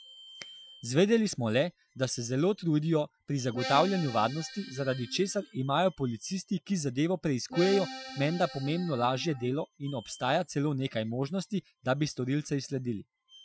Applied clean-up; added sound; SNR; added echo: classical method Wiener filter.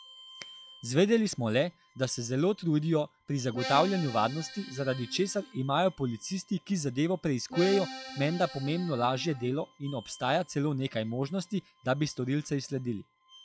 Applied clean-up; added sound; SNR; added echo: classical method log-MMSE.